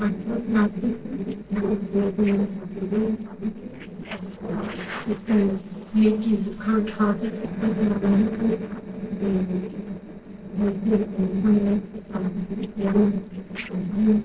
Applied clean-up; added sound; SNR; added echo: neural separator model SepFormer DNS4.